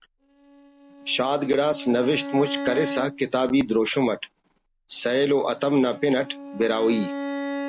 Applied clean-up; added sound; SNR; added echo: none; Bowed string instrument; 11 dB; none.